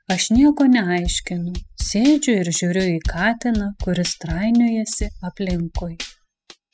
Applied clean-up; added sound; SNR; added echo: classical method spectral subtraction.